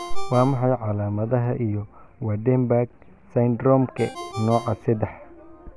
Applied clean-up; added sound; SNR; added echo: none; Ringtone; 18 dB; none.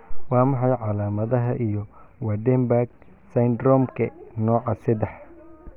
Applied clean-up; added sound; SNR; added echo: none; none; none; none.